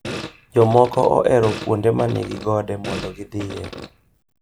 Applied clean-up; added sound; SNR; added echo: none; Fart; 13 dB; none.